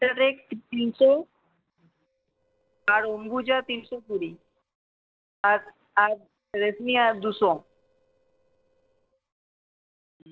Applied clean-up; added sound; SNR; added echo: neural separator model SepFormer DNS4.